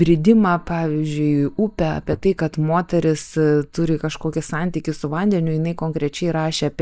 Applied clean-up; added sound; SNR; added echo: neural mask model DeepFilterNet 3.